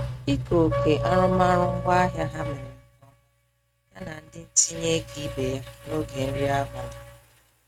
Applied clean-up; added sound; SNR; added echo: neural mask model RNNoise.